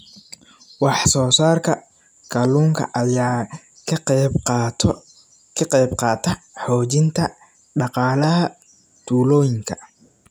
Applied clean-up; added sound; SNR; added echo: none; none; none; none.